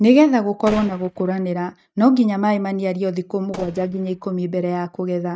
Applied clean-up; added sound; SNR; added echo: neural mask model RNNoise.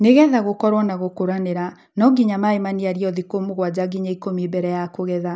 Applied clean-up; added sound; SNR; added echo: none; none; none; none.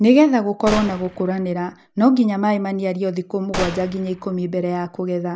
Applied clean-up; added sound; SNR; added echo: none; Gunshot, gunfire; 12 dB; none.